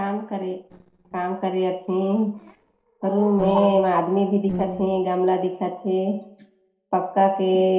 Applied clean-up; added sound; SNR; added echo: neural separator model SepFormer DNS4.